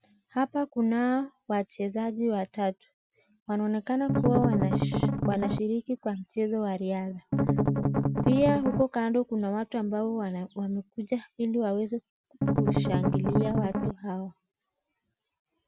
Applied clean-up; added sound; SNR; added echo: none; Strum; -4 dB; none.